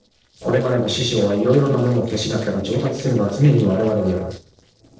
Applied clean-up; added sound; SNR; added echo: neural separator model SepFormer DNS4.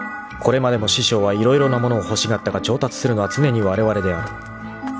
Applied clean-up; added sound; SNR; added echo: none; none; none; none.